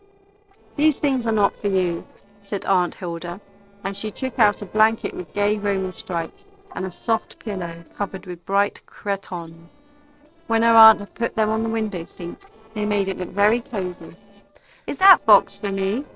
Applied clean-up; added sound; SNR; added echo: neural separator model SepFormer DNS4.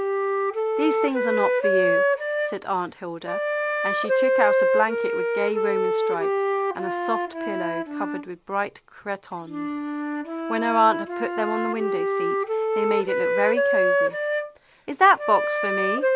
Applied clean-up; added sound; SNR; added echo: none; Wind instrument, woodwind instrument; -3 dB; none.